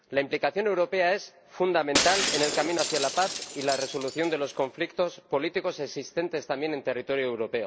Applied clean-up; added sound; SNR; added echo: none; Shatter; 4 dB; none.